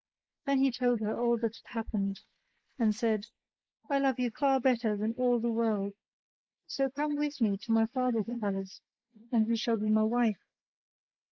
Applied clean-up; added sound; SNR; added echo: neural mask model Resemble Enhance denoiser.